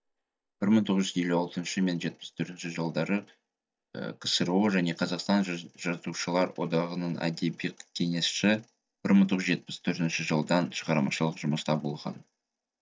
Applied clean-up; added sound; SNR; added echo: neural mask model DeepFilterNet 3.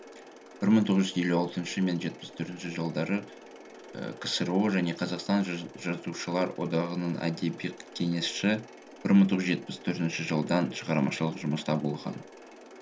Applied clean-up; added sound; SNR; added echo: none; Mechanisms; 19 dB; none.